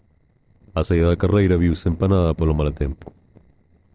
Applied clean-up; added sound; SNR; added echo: neural separator model SepFormer DNS4.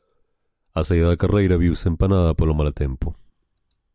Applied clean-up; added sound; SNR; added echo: none; none; none; none.